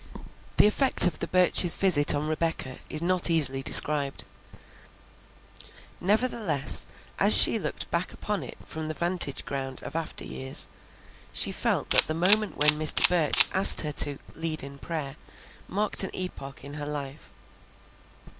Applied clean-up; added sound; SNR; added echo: none; Camera; 2 dB; none.